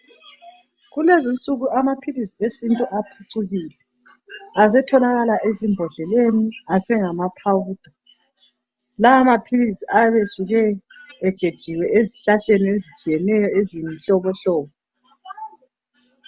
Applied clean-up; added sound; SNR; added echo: none; none; none; none.